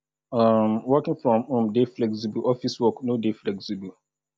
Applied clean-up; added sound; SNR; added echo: none; none; none; none.